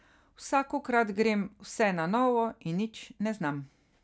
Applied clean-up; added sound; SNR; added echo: none; none; none; none.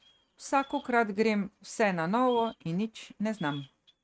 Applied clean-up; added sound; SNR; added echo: neural mask model RNNoise.